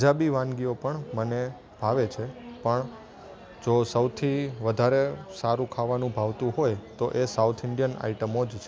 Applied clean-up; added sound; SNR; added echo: none; none; none; none.